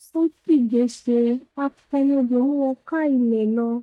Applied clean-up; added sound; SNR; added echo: neural mask model DeepFilterNet 3.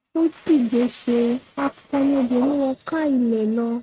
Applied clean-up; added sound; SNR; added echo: neural mask model RNNoise.